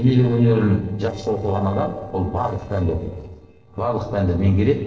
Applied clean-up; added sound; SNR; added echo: neural separator model SepFormer DNS4.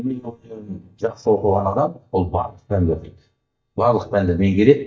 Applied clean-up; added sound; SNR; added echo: neural mask model DeepFilterNet 3.